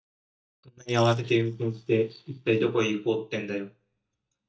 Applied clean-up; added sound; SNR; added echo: neural mask model DeepFilterNet 3.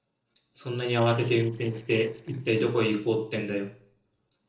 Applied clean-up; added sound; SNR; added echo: neural separator model SepFormer DNS4.